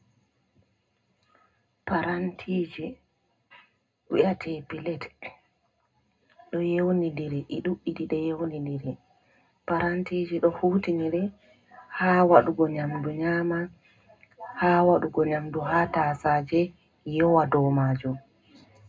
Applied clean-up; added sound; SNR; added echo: none; none; none; reverberation time 0.2 s.